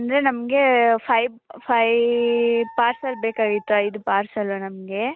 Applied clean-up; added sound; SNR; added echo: neural mask model RNNoise.